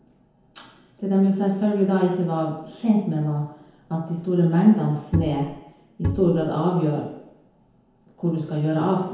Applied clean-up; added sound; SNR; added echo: none; Bowed string instrument; 4 dB; reverberation time 0.9 s.